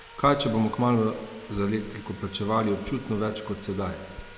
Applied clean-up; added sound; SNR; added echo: none; Sawing + Crackle; 17 dB; none.